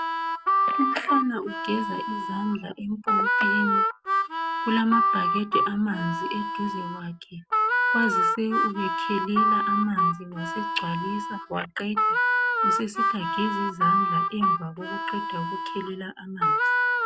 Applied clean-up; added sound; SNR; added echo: none; Harmonica; -5 dB; none.